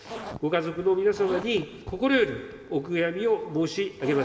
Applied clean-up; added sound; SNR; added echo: none; Zipper (clothing); 15 dB; reverberation time 0.7 s.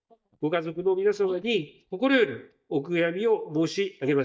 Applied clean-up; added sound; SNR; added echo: neural mask model DeepFilterNet 3.